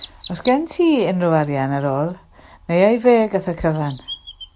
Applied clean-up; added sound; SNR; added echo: none; Chirp, tweet; 15 dB; none.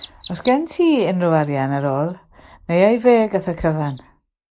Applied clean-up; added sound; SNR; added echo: neural mask model Resemble Enhance denoiser.